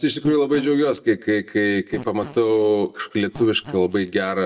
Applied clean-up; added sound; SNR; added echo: neural mask model DeepFilterNet 3.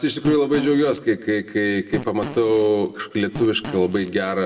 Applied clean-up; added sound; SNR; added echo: none; Fart; 14 dB; reverberation time 0.9 s.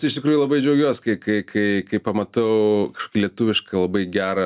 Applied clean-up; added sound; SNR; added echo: none; none; none; none.